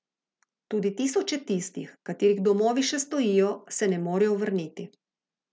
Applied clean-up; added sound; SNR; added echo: none; none; none; none.